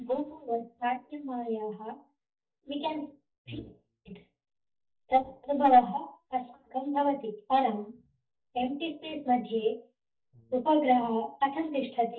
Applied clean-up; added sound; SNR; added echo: neural mask model DeepFilterNet 3.